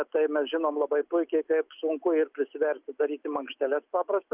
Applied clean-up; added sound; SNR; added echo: none; none; none; none.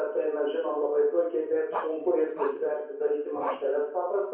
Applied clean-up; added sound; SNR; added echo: none; Bark; 11 dB; reverberation time 0.6 s.